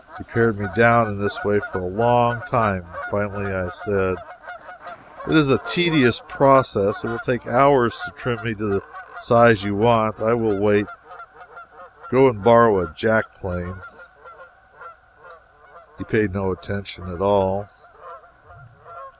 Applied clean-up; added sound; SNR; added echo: none; Bird vocalization, bird call, bird song / Fowl; 16 dB; none.